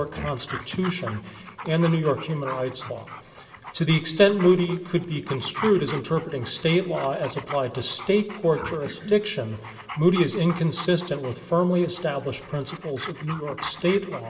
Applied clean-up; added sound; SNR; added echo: none; Dog; 14 dB; reverberation time 2.5 s.